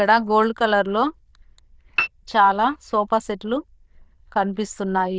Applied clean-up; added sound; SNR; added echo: neural diffusion model UNIVERSE++.